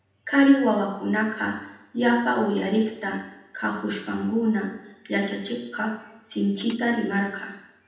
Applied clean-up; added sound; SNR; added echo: none; Tap / Dishes, pots, and pans; 19 dB; reverberation time 0.8 s.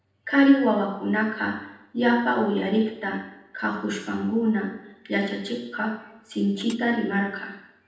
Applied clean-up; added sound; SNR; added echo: neural separator model SepFormer DNS4.